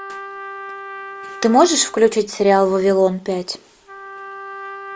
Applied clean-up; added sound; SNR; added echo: none; Trumpet; 15 dB; none.